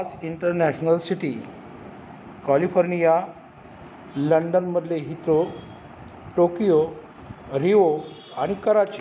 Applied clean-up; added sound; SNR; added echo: none; none; none; none.